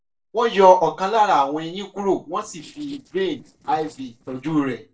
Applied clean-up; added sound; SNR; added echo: neural separator model SepFormer DNS4.